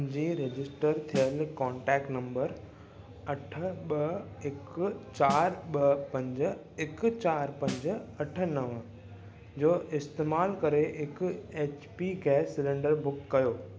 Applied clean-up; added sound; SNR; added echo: none; Snare drum; 14 dB; none.